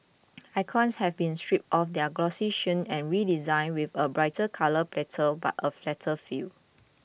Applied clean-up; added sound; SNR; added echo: none; none; none; none.